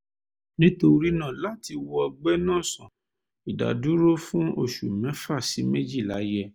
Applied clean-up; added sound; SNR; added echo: none; none; none; none.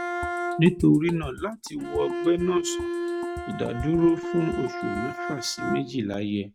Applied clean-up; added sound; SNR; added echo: neural mask model RNNoise.